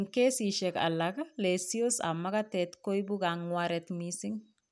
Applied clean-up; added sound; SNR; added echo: none; none; none; none.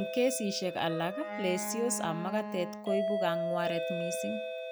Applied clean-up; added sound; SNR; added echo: none; Doorbell + Wind instrument, woodwind instrument; 2 dB; none.